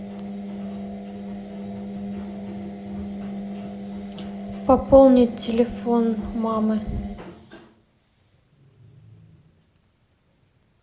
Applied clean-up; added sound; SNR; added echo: none; none; none; none.